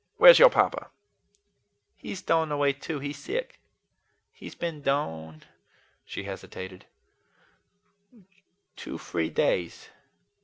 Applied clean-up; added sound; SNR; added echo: none; none; none; none.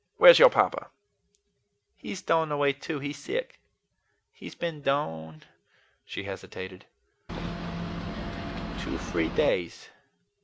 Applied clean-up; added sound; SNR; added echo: none; Boat, Water vehicle; 5 dB; none.